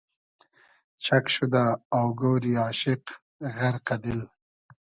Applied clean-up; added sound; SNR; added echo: none; none; none; none.